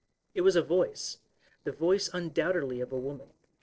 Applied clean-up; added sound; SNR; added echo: neural separator model SepFormer DNS4.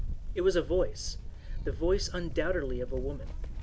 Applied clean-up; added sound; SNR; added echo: none; Livestock, farm animals, working animals; 2 dB; none.